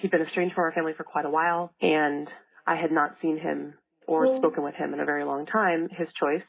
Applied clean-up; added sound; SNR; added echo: none; Brass instrument; 4 dB; reverberation time 0.3 s.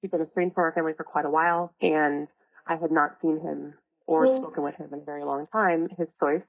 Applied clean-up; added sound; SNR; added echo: neural mask model DeepFilterNet 3.